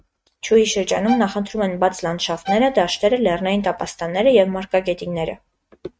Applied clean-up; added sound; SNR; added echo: neural mask model RNNoise.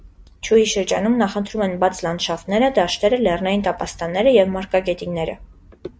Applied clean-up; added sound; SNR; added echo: none; none; none; none.